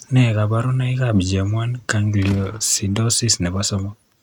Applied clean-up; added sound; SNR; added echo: neural mask model RNNoise.